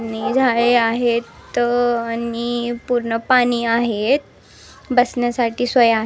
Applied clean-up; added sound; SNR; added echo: none; none; none; none.